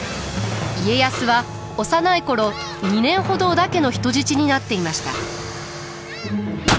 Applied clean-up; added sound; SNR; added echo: none; Snare drum + Explosion; 10 dB; none.